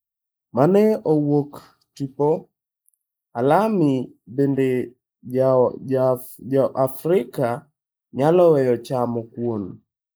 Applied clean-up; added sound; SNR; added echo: neural mask model Resemble Enhance denoiser.